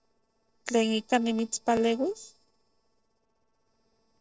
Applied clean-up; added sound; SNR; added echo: neural separator model SepFormer DNS4.